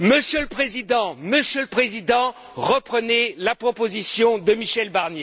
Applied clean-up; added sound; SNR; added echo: none; none; none; none.